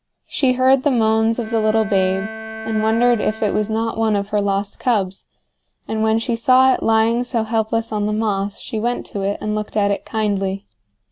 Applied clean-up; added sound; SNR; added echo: none; Bowed string instrument; 14 dB; none.